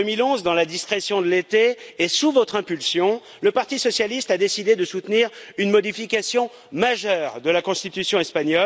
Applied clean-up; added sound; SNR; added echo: none; none; none; none.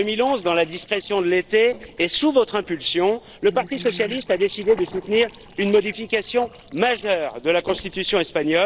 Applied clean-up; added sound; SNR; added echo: neural separator model SepFormer DNS4.